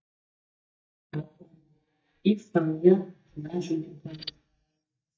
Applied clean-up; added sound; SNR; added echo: neural mask model DeepFilterNet 3.